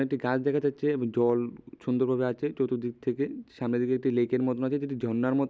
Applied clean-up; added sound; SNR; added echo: none; none; none; none.